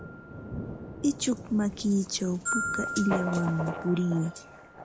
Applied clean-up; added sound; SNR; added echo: none; Thunder + Glockenspiel; 6 dB; none.